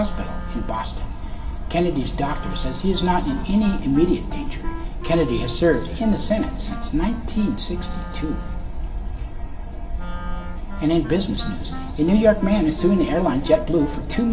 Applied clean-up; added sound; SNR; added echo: none; Wind instrument, woodwind instrument; 16 dB; reverberation time 2.6 s.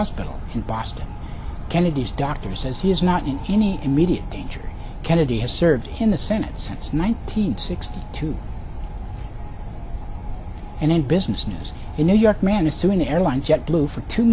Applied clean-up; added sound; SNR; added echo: none; none; none; none.